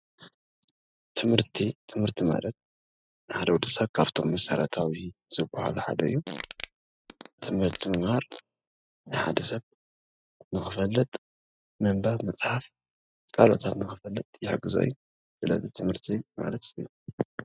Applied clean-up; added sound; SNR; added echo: classical method spectral subtraction.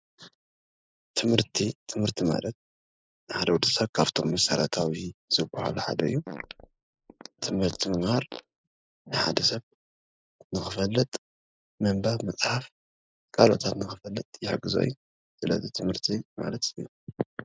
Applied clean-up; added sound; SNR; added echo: neural mask model Resemble Enhance denoiser.